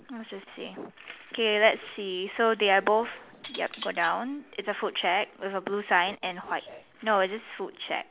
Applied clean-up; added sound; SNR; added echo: none; Cutlery, silverware; 15 dB; none.